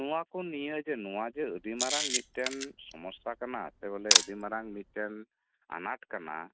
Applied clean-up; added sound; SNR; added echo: none; Camera; -4 dB; none.